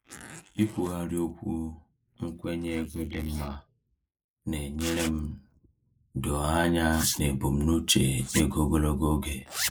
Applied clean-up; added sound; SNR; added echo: neural mask model Resemble Enhance denoiser.